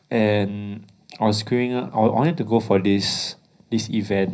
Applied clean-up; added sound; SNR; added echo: none; none; none; reverberation time 0.5 s.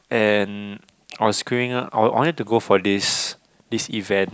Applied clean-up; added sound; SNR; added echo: none; none; none; none.